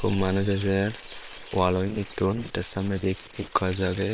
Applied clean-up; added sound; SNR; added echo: neural separator model SepFormer WHAM!.